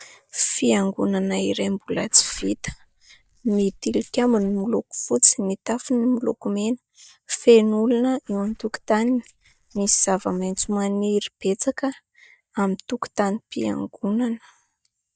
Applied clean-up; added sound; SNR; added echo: neural mask model DeepFilterNet 3.